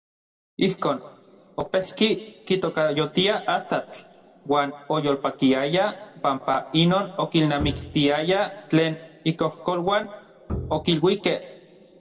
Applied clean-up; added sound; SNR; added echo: none; Bowed string instrument; 11 dB; reverberation time 1.3 s.